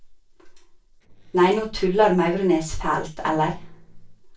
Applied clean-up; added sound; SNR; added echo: neural separator model SepFormer DNS4.